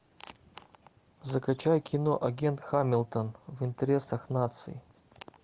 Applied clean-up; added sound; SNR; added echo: none; none; none; none.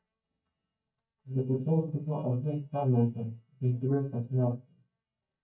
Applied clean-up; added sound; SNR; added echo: neural mask model DeepFilterNet 3.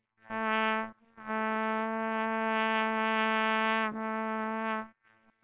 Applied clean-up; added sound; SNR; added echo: neural separator model SepFormer WHAMR!.